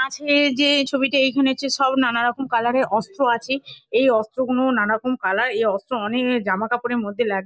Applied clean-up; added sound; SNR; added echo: none; none; none; none.